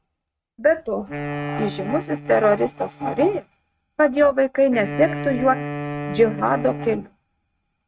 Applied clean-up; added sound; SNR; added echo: neural mask model RNNoise.